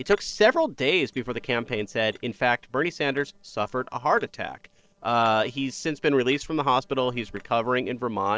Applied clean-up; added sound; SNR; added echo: neural separator model SepFormer DNS4.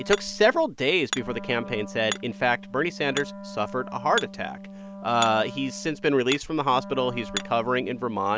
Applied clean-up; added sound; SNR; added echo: none; Hammer + Wind instrument, woodwind instrument; 11 dB; none.